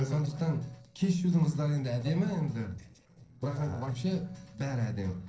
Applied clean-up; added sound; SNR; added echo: neural separator model SepFormer DNS4.